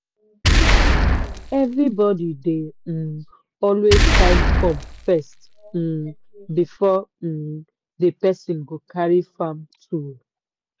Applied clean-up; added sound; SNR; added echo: none; Boom; -3 dB; none.